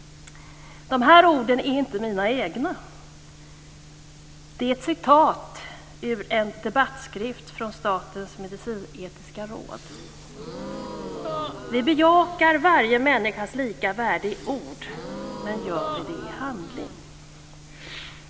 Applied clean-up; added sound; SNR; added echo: none; Gasp; 12 dB; none.